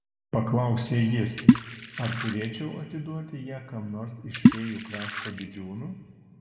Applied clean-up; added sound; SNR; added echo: none; Water / Splash, splatter; -5 dB; reverberation time 1.8 s.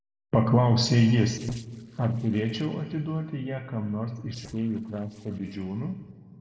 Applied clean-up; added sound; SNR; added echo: neural separator model SepFormer DNS4.